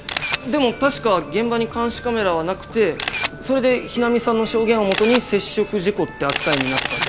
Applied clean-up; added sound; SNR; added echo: none; Camera; 9 dB; none.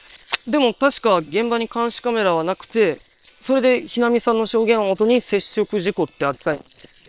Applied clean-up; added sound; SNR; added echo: neural separator model SepFormer WHAM!.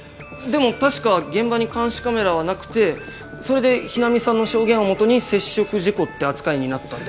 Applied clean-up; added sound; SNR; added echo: none; none; none; none.